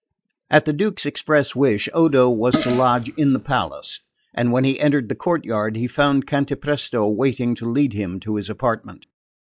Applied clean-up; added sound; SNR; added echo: classical method log-MMSE.